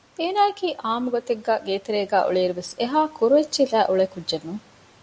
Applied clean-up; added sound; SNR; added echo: none; none; none; none.